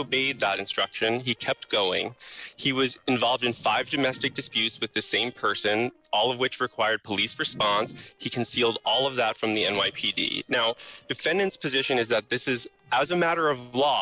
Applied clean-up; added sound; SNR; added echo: neural separator model SepFormer DNS4.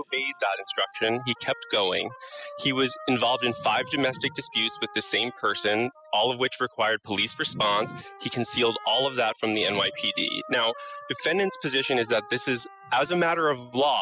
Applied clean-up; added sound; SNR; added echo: classical method spectral subtraction.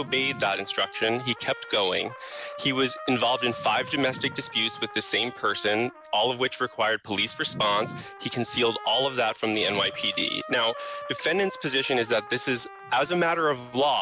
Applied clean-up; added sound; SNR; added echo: none; Trumpet; 15 dB; none.